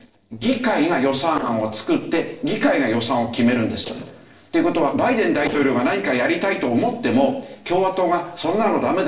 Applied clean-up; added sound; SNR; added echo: neural separator model SepFormer DNS4.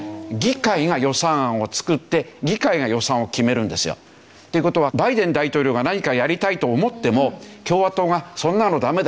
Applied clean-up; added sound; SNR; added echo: none; none; none; none.